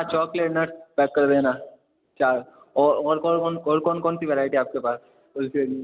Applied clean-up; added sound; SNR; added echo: none; none; none; none.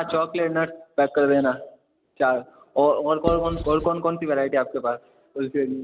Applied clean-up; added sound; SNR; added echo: none; Writing; 8 dB; none.